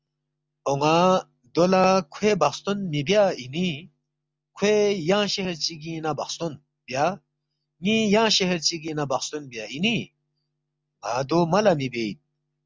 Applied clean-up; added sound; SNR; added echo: none; none; none; none.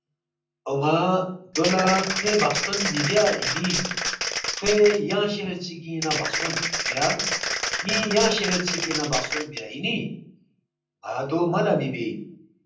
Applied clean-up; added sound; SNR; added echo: none; Applause; 2 dB; reverberation time 0.6 s.